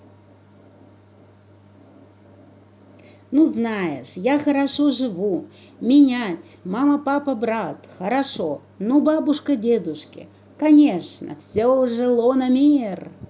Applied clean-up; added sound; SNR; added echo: none; none; none; none.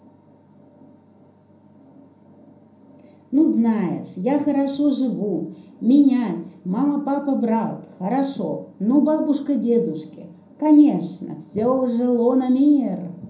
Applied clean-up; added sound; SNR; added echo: none; none; none; reverberation time 0.6 s.